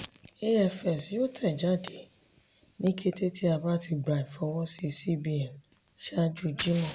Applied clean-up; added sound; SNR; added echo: none; Fire; 17 dB; none.